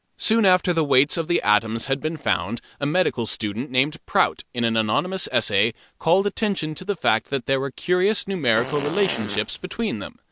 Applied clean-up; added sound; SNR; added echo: none; Fart; 10 dB; none.